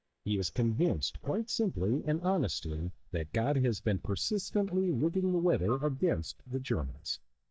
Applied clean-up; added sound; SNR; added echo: neural mask model DeepFilterNet 3.